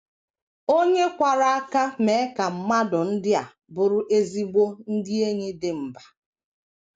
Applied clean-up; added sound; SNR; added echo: none; none; none; none.